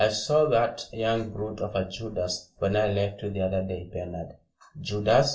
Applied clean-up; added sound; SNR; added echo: none; none; none; reverberation time 0.2 s.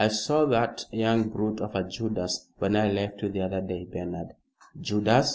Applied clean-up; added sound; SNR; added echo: none; none; none; none.